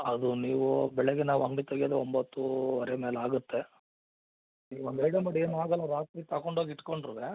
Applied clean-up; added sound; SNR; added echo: none; none; none; none.